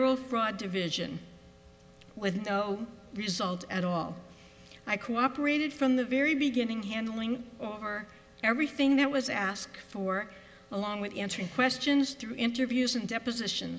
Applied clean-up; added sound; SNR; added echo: none; none; none; none.